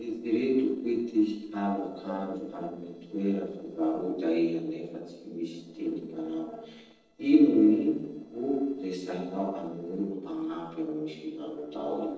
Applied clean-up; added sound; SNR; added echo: neural separator model SepFormer DNS4.